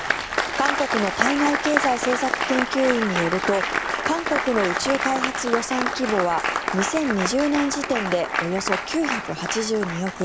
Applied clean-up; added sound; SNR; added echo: none; Applause; 1 dB; none.